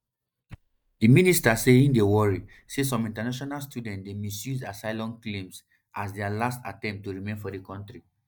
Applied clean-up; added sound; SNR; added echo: neural mask model DeepFilterNet 3.